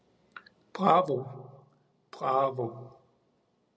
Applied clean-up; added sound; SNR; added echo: none; none; none; none.